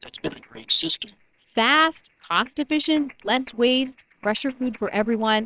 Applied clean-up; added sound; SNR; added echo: neural separator model SepFormer WHAMR!.